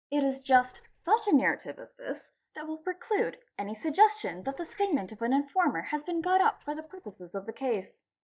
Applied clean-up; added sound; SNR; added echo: neural mask model DeepFilterNet 3.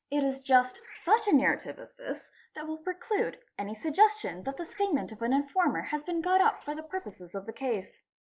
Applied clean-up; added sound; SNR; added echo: neural mask model Resemble Enhance denoiser.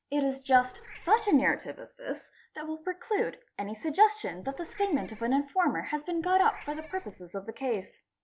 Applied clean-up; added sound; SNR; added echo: none; Meow / Purr; 20 dB; none.